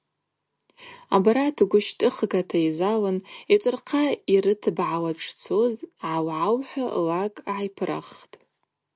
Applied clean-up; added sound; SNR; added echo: none; none; none; none.